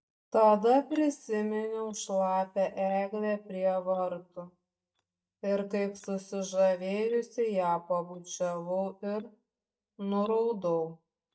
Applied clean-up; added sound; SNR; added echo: neural mask model DeepFilterNet 3.